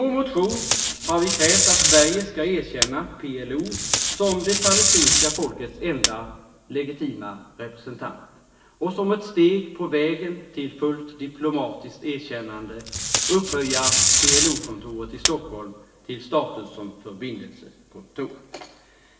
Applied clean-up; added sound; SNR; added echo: none; Packing tape, duct tape; -4 dB; reverberation time 1.1 s.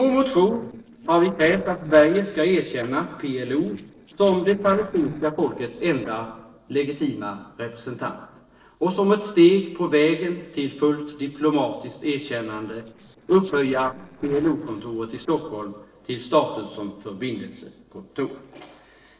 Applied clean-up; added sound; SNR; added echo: neural separator model SepFormer DNS4.